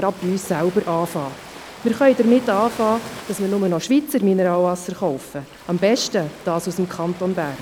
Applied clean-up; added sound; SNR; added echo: none; Ocean; 18 dB; none.